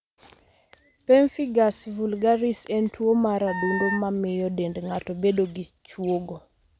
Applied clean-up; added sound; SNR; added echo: none; Wind instrument, woodwind instrument; 7 dB; none.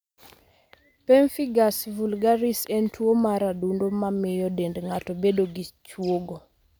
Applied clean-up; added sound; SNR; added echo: none; none; none; none.